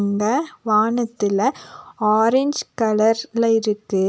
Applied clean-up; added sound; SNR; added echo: none; none; none; none.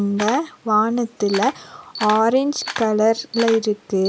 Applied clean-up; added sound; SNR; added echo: none; Camera; 13 dB; none.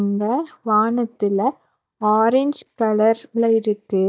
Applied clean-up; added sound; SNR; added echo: neural mask model DeepFilterNet 3.